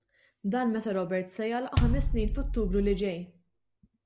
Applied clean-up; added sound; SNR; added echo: none; Bass drum; -2 dB; none.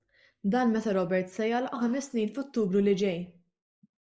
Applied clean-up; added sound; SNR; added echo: neural mask model Resemble Enhance denoiser.